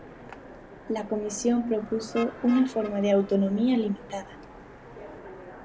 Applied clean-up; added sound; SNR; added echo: none; Motor vehicle (road) + Train; 15 dB; none.